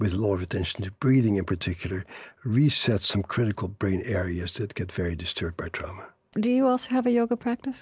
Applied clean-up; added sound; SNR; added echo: none; none; none; none.